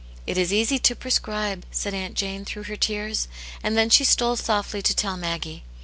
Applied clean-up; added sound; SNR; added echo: none; none; none; none.